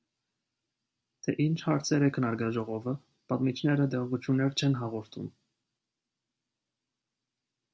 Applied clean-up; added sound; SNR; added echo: none; none; none; none.